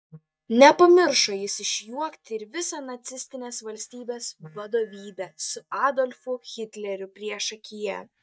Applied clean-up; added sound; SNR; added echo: neural mask model DeepFilterNet 3.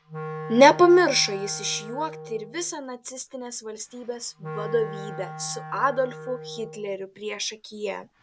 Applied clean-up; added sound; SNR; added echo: none; Wind instrument, woodwind instrument; 14 dB; none.